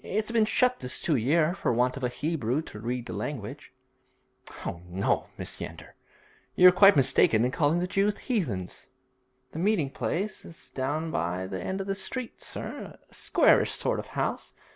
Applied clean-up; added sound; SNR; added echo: none; none; none; none.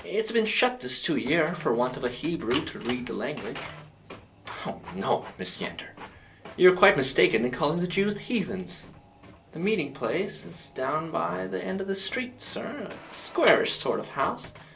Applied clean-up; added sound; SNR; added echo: none; Printer; 17 dB; reverberation time 0.2 s.